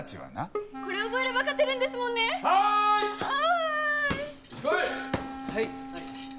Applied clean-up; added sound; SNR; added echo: none; Bowed string instrument + Wind instrument, woodwind instrument; 11 dB; none.